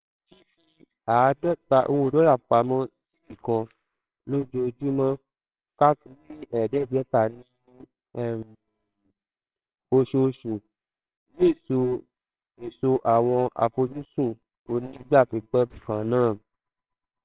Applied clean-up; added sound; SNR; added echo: neural separator model SepFormer WHAMR!.